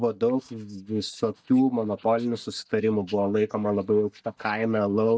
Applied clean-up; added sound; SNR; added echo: neural mask model DeepFilterNet 3.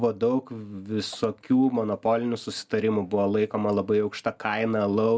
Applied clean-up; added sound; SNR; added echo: none; none; none; none.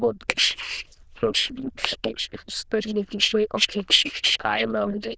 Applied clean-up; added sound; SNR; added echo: neural diffusion model UNIVERSE++.